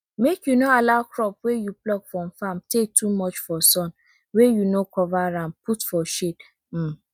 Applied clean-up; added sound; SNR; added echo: none; none; none; none.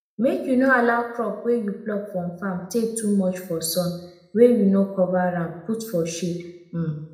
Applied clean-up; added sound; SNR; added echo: none; none; none; reverberation time 0.8 s.